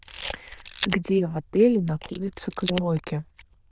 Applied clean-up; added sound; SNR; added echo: neural diffusion model UNIVERSE++.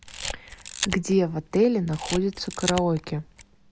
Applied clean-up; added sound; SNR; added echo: none; Camera; 10 dB; none.